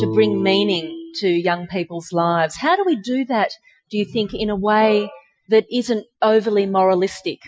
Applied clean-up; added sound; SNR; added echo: classical method Wiener filter.